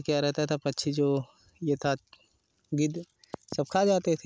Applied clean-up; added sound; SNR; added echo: none; none; none; none.